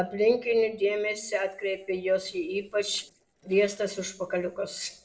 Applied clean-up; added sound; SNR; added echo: neural separator model SepFormer DNS4.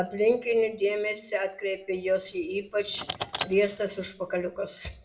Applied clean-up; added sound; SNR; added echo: none; Car; 10 dB; reverberation time 0.5 s.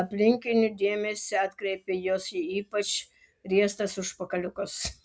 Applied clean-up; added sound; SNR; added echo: none; none; none; none.